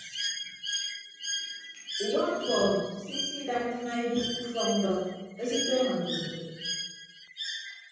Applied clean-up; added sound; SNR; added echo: none; Bird; 5 dB; reverberation time 1.3 s.